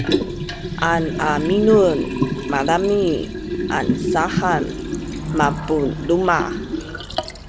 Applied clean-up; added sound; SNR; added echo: none; Liquid; 4 dB; none.